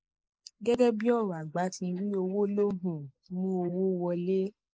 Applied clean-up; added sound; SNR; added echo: neural mask model Resemble Enhance denoiser.